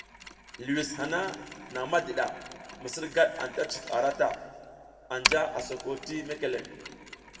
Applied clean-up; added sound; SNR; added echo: none; Mechanisms; 8 dB; reverberation time 1.9 s.